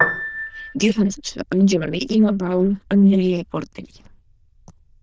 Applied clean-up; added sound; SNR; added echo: neural diffusion model UNIVERSE++.